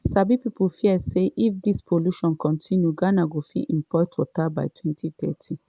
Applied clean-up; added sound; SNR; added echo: none; none; none; none.